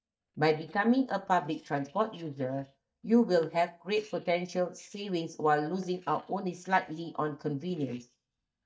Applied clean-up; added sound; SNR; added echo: neural mask model DeepFilterNet 3.